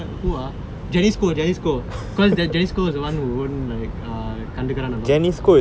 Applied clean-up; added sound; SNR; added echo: none; none; none; none.